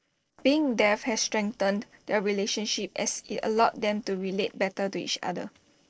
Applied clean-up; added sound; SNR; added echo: neural separator model SepFormer DNS4.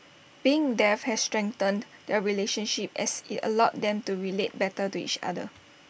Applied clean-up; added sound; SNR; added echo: none; none; none; none.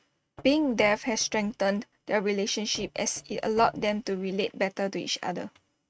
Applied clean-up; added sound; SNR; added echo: neural mask model RNNoise.